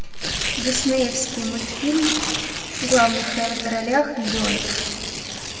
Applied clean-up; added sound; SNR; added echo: none; Tearing; 3 dB; reverberation time 1.8 s.